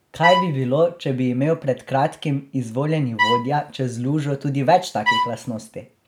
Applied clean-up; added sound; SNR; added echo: none; Bowed string instrument; 2 dB; none.